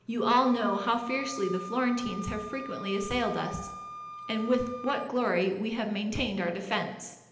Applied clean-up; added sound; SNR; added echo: none; Wind instrument, woodwind instrument; 13 dB; reverberation time 0.9 s.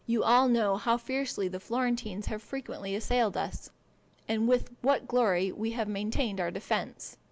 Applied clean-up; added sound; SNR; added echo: none; none; none; none.